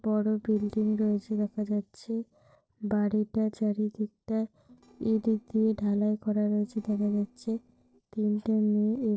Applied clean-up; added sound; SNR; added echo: neural separator model SepFormer DNS4.